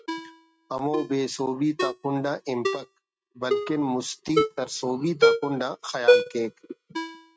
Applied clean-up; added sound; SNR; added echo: neural mask model RNNoise.